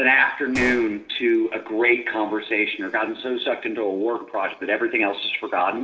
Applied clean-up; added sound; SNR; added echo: none; Gunshot, gunfire; 17 dB; reverberation time 0.3 s.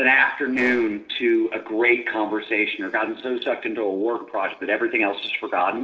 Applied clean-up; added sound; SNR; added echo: neural separator model SepFormer DNS4.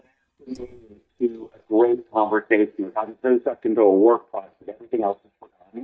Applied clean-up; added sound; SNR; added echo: neural mask model DeepFilterNet 3.